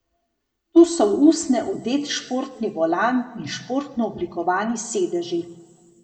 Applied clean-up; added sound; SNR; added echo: none; none; none; reverberation time 1.0 s.